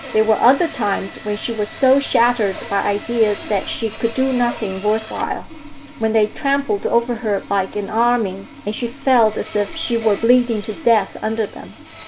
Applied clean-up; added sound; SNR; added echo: none; Sawing; 14 dB; none.